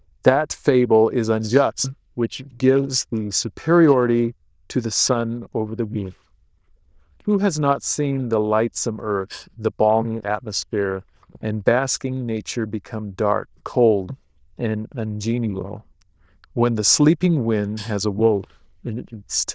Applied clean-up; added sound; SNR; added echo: neural diffusion model UNIVERSE++.